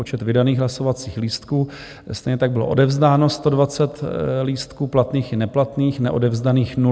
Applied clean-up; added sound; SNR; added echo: none; none; none; none.